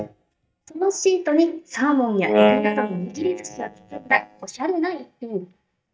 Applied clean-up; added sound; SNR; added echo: neural mask model DeepFilterNet 3.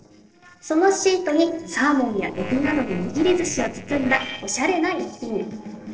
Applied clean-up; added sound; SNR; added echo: neural separator model SepFormer DNS4.